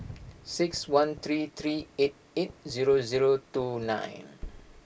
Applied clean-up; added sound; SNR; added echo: none; Fireworks; 19 dB; none.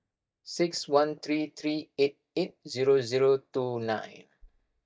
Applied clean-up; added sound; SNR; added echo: neural mask model DeepFilterNet 3.